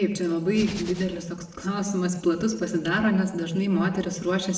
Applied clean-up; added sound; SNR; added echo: none; Hands; 13 dB; reverberation time 0.8 s.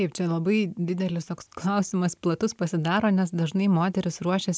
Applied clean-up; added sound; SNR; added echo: none; none; none; none.